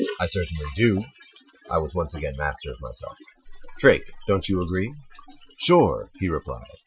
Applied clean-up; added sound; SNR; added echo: classical method Wiener filter.